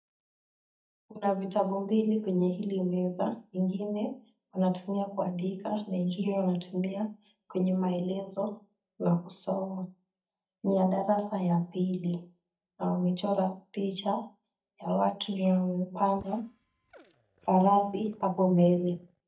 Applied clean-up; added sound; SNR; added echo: neural mask model DeepFilterNet 3.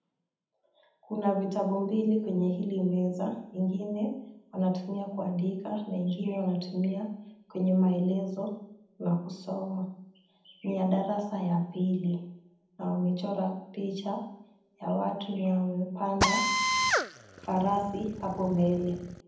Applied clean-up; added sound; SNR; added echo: none; Drill; 0 dB; reverberation time 0.8 s.